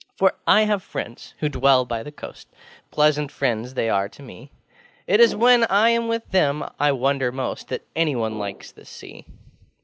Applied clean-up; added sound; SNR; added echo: none; Brass instrument; 17 dB; none.